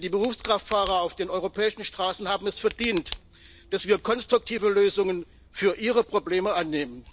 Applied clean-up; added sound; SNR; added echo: none; Tick; 14 dB; none.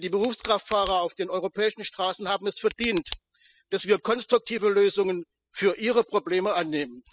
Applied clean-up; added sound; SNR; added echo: classical method spectral subtraction.